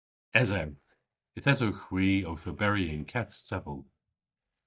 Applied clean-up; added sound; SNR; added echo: neural mask model DeepFilterNet 3.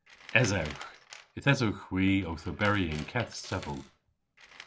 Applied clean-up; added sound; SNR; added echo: none; Tools; 18 dB; none.